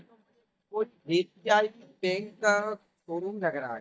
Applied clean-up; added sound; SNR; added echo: neural mask model DeepFilterNet 3.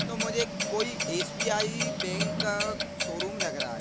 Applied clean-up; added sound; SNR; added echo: none; Clock; -2 dB; none.